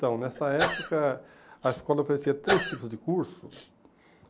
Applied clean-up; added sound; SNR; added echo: none; Sneeze / Cough; 5 dB; none.